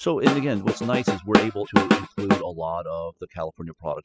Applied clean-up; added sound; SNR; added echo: classical method spectral subtraction.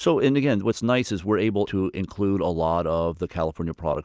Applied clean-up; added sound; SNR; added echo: none; none; none; none.